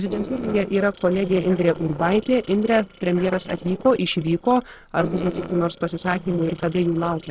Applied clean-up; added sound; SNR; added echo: neural separator model SepFormer DNS4.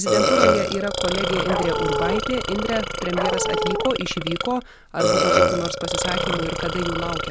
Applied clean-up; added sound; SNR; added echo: none; Burping, eructation + Dog; -4 dB; none.